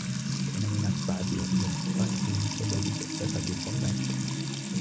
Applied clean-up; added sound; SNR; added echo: none; Trickle, dribble / Water tap, faucet / Music; -5 dB; none.